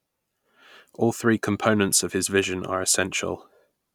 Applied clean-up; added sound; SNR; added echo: none; none; none; none.